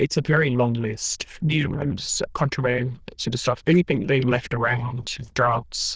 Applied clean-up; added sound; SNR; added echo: neural diffusion model UNIVERSE++.